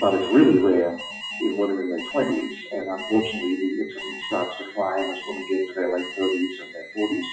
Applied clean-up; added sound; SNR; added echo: classical method WPE with log-MMSE.